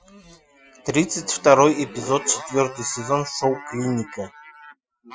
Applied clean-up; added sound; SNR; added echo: classical method Wiener filter.